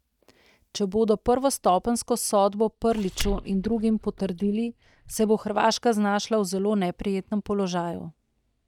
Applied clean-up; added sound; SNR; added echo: neural mask model DeepFilterNet 3.